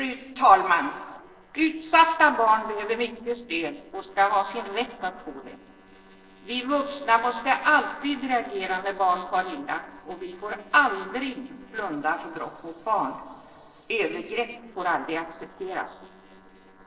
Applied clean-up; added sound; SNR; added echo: neural separator model SepFormer DNS4.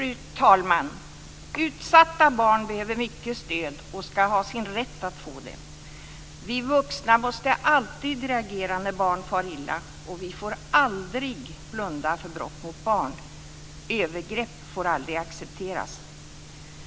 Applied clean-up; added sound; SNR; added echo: none; none; none; none.